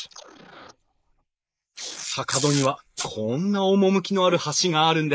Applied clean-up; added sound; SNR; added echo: neural mask model Resemble Enhance denoiser.